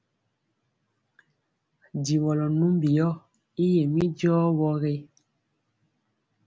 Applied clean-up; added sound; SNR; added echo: none; none; none; none.